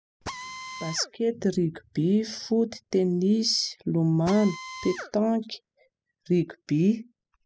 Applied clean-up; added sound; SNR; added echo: classical method spectral subtraction.